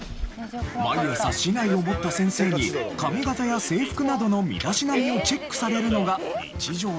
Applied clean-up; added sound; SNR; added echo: none; Fowl; 17 dB; none.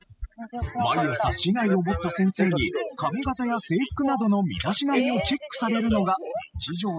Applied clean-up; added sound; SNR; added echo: classical method spectral subtraction.